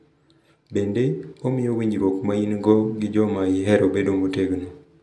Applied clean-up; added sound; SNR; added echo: none; none; none; none.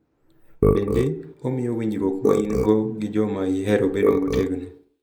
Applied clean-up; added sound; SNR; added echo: neural mask model Resemble Enhance denoiser.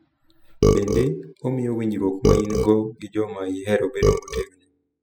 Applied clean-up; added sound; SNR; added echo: classical method spectral subtraction.